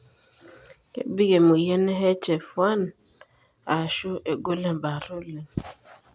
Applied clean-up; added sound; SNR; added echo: none; none; none; none.